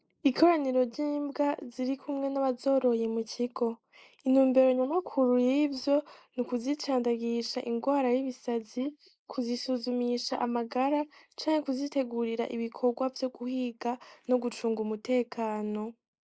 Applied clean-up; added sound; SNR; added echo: neural mask model Resemble Enhance denoiser.